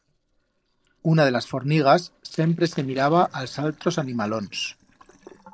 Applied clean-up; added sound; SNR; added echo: neural separator model SepFormer DNS4.